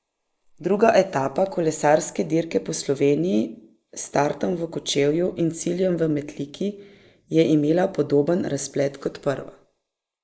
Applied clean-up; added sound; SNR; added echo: neural mask model Resemble Enhance denoiser.